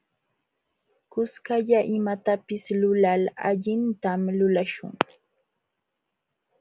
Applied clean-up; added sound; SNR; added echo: none; none; none; none.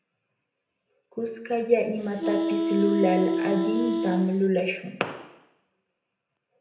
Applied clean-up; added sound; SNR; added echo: none; Wind instrument, woodwind instrument; -1 dB; reverberation time 0.8 s.